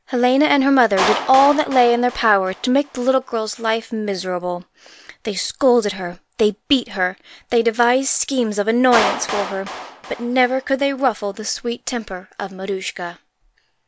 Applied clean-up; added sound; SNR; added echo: none; Clapping; 12 dB; none.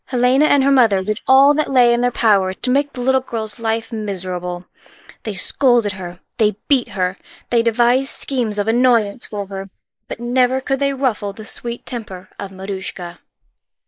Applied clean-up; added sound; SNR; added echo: neural mask model Resemble Enhance denoiser.